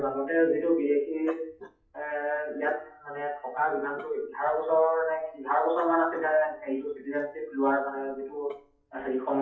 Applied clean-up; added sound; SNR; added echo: classical method WPE with log-MMSE.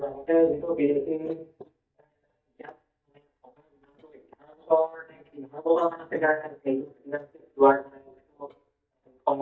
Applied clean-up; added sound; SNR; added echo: neural mask model DeepFilterNet 3.